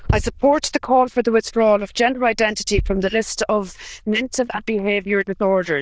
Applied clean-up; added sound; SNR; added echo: neural diffusion model UNIVERSE++.